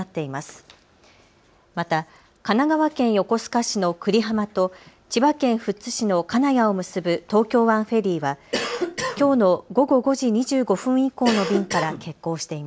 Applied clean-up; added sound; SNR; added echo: none; Cough; 6 dB; none.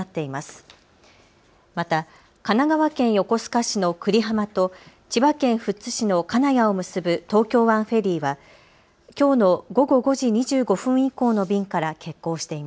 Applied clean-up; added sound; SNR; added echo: none; none; none; none.